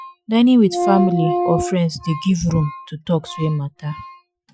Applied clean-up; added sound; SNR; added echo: classical method Wiener filter.